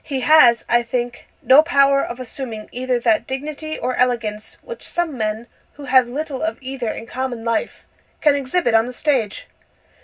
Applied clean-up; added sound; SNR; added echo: none; none; none; reverberation time 0.4 s.